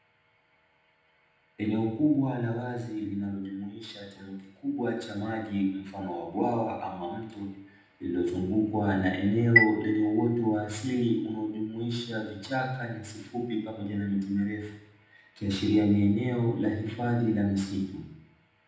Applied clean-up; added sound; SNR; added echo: none; Chime; 0 dB; reverberation time 0.8 s.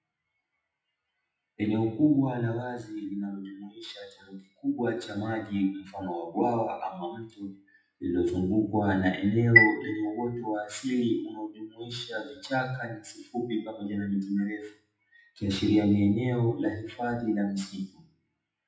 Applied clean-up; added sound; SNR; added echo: classical method WPE with log-MMSE.